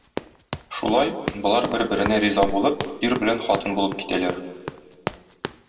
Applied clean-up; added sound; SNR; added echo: none; Run; 10 dB; reverberation time 1.3 s.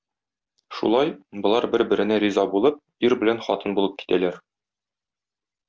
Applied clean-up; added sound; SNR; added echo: none; none; none; none.